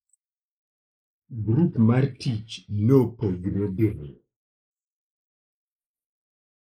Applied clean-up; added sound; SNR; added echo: neural mask model Resemble Enhance denoiser.